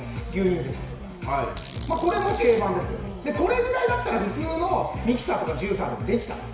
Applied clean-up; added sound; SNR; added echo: none; Fart; 20 dB; reverberation time 1.0 s.